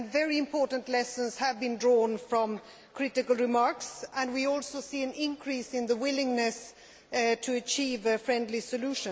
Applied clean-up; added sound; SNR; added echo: none; none; none; none.